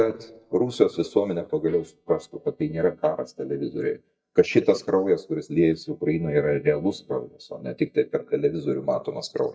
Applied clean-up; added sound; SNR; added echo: neural mask model DeepFilterNet 3.